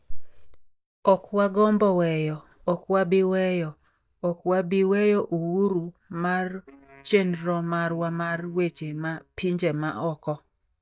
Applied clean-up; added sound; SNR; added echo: neural mask model DeepFilterNet 3.